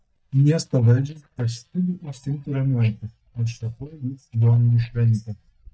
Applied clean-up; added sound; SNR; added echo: neural mask model DeepFilterNet 3.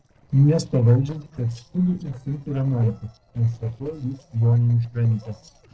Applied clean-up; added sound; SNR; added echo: neural separator model SepFormer DNS4.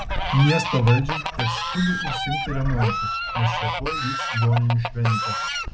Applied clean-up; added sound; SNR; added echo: none; Fowl; 3 dB; reverberation time 0.4 s.